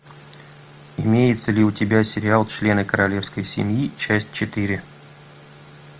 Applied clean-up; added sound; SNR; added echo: none; none; none; none.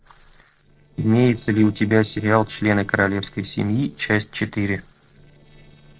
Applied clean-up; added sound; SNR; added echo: neural separator model SepFormer DNS4.